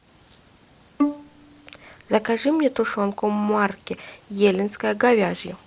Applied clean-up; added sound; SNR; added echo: none; Bowed string instrument; 5 dB; none.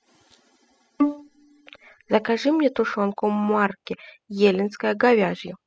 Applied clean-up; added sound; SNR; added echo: classical method spectral subtraction.